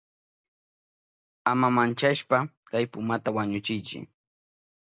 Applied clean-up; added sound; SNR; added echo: none; none; none; none.